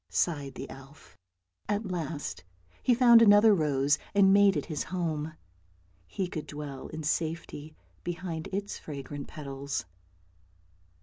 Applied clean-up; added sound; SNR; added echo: none; none; none; none.